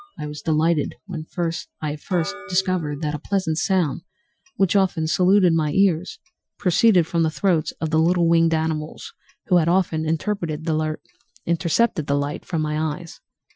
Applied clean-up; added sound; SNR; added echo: classical method Wiener filter.